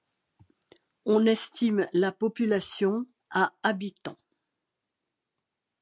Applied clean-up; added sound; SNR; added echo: none; none; none; none.